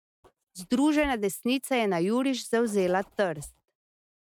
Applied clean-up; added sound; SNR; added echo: neural mask model RNNoise.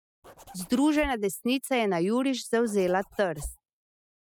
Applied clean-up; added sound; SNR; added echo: classical method spectral subtraction.